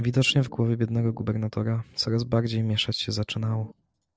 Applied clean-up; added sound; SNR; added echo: neural separator model SepFormer DNS4.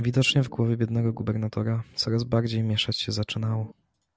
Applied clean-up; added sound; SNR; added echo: none; Organ; 18 dB; none.